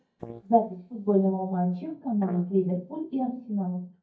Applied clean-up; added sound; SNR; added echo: neural mask model DeepFilterNet 3.